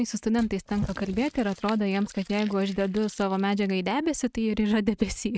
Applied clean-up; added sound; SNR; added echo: neural mask model RNNoise.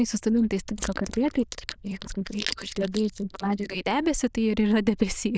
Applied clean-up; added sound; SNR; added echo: neural diffusion model UNIVERSE++.